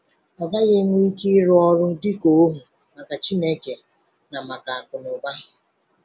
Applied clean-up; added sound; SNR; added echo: none; none; none; none.